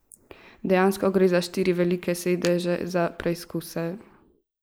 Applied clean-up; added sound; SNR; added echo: neural mask model Resemble Enhance denoiser.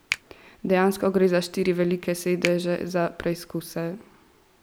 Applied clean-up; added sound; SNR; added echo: none; Finger snapping; 14 dB; none.